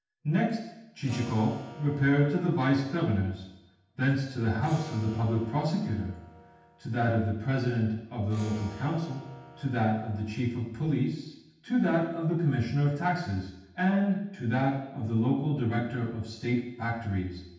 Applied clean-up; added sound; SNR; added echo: none; Acoustic guitar / Strum; 20 dB; reverberation time 0.9 s.